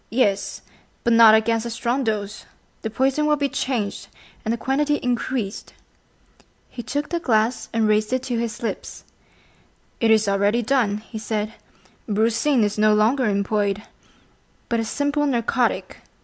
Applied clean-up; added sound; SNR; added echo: none; none; none; none.